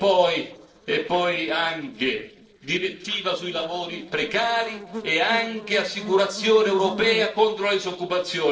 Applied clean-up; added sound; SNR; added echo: neural separator model SepFormer DNS4.